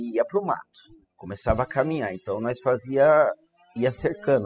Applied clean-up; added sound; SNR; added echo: classical method spectral subtraction.